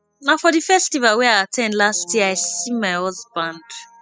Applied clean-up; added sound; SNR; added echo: classical method spectral subtraction.